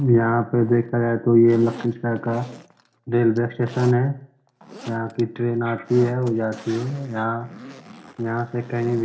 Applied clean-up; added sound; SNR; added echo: none; Zipper (clothing); 20 dB; reverberation time 0.4 s.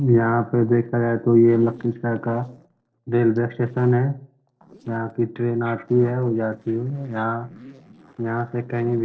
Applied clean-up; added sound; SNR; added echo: neural separator model SepFormer DNS4.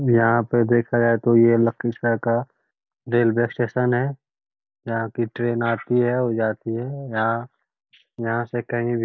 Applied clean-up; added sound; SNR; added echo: none; none; none; none.